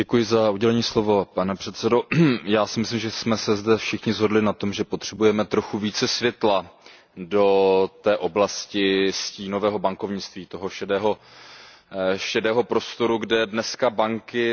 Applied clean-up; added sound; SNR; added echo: none; none; none; none.